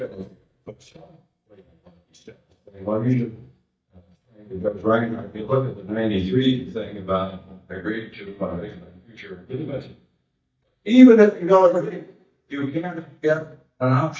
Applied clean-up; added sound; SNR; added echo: neural mask model DeepFilterNet 3.